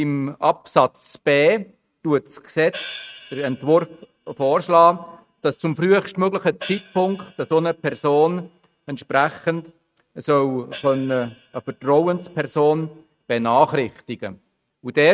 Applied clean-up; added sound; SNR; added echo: neural mask model RNNoise.